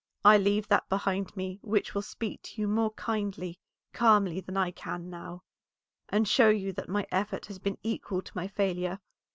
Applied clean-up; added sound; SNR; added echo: none; none; none; none.